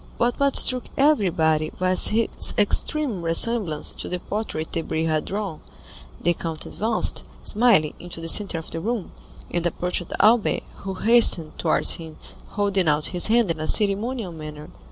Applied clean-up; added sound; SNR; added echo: none; none; none; none.